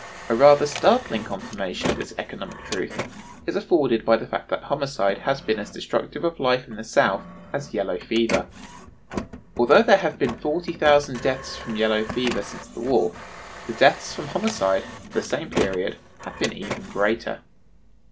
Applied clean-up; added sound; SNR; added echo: none; Printer; 12 dB; none.